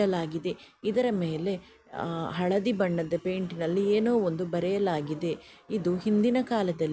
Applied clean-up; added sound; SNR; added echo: none; none; none; none.